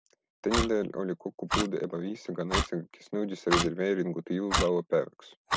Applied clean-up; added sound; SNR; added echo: none; Clock; 3 dB; none.